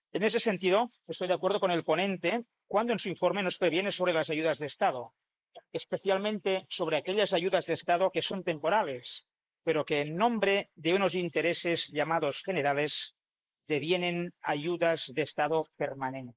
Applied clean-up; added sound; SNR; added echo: neural mask model Resemble Enhance denoiser.